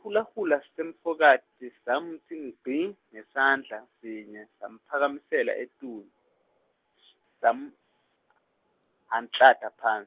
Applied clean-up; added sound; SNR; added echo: none; none; none; none.